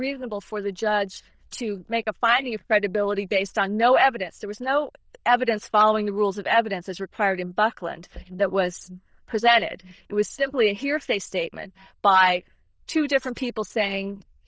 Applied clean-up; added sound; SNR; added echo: neural diffusion model UNIVERSE++.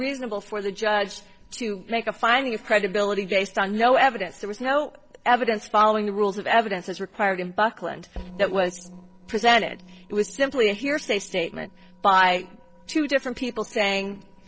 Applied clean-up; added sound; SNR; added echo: neural separator model SepFormer DNS4.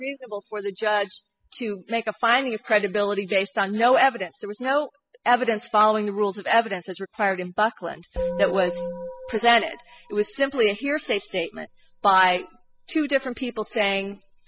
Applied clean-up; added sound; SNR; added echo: classical method spectral subtraction.